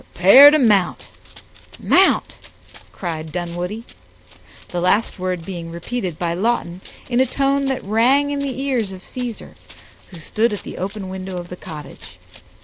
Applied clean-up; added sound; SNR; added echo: none; Run; 20 dB; none.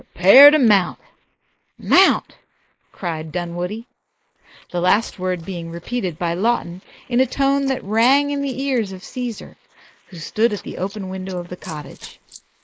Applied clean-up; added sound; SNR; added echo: neural mask model Resemble Enhance denoiser.